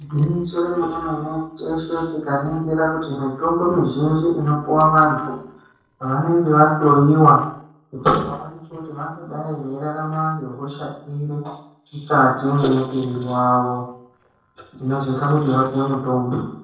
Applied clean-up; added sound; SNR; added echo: neural separator model SepFormer DNS4.